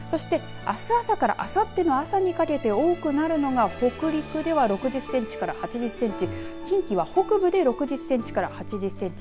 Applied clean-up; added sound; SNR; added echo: none; none; none; none.